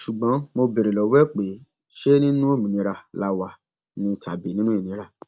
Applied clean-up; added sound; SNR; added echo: none; none; none; none.